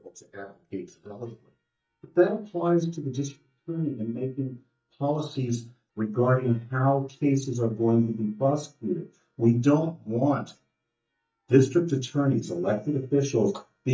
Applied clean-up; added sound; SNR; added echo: neural mask model DeepFilterNet 3.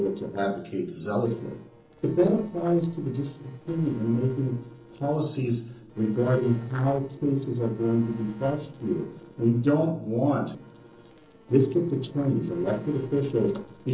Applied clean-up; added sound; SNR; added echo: neural separator model SepFormer DNS4.